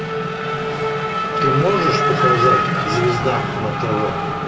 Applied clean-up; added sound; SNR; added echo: none; Race car, auto racing / Accelerating, revving, vroom; -3 dB; reverberation time 2.2 s.